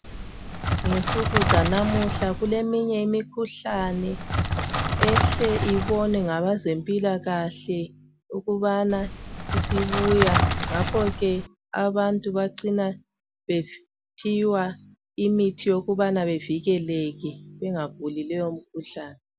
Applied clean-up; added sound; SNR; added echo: none; Crackle; -1 dB; none.